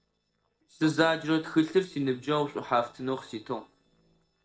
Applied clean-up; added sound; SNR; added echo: neural separator model SepFormer DNS4.